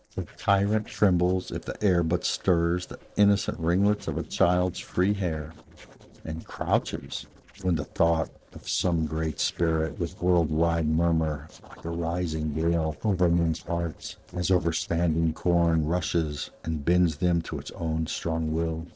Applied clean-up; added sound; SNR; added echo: neural separator model SepFormer DNS4.